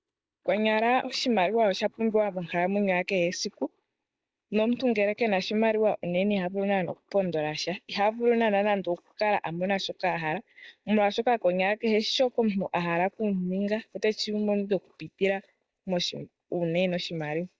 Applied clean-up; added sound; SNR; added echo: neural mask model DeepFilterNet 3.